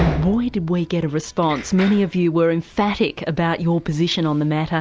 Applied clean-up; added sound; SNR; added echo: none; Door; 13 dB; none.